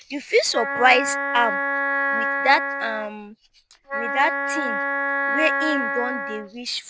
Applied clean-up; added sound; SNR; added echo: none; Wind instrument, woodwind instrument; 1 dB; none.